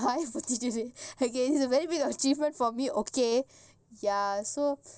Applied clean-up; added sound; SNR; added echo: none; none; none; none.